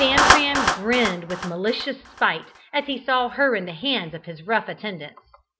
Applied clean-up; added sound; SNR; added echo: none; Clapping; 2 dB; none.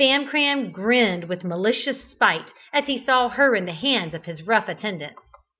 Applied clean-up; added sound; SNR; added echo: none; none; none; none.